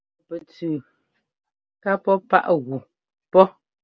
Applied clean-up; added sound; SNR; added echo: none; none; none; none.